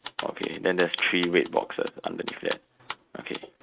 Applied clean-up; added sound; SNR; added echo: neural mask model RNNoise.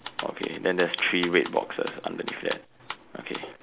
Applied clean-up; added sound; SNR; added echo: none; Typewriter; 12 dB; none.